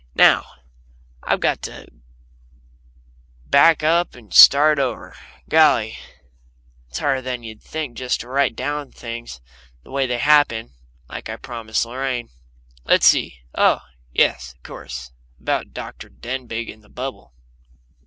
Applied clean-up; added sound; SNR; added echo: none; none; none; none.